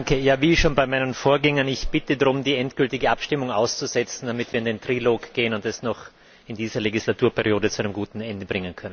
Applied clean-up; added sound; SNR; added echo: none; none; none; none.